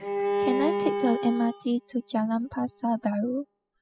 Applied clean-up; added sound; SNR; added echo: classical method spectral subtraction.